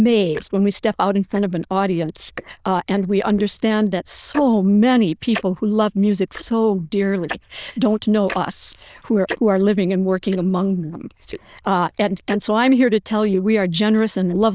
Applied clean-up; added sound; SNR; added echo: neural diffusion model UNIVERSE++.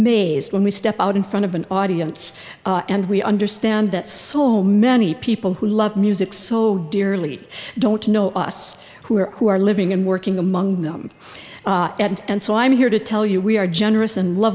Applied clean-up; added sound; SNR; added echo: none; none; none; none.